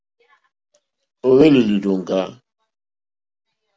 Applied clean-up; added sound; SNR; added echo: none; none; none; none.